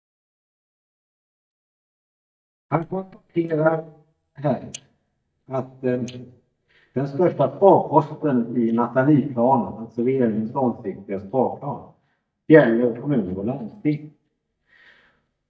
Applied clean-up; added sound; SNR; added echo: neural mask model DeepFilterNet 3.